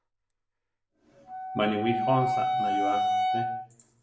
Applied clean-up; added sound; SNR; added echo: none; Wind instrument, woodwind instrument; -3 dB; reverberation time 0.6 s.